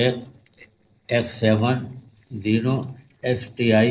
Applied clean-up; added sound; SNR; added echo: neural separator model SepFormer DNS4.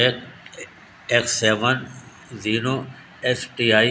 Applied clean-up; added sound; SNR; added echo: none; none; none; none.